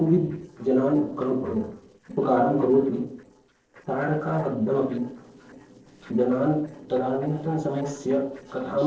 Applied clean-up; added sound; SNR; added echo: neural separator model SepFormer DNS4.